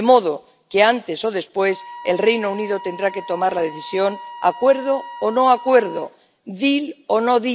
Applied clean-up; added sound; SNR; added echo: none; Wind instrument, woodwind instrument; 18 dB; none.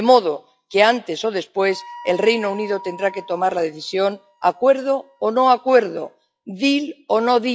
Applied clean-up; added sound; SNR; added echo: classical method log-MMSE.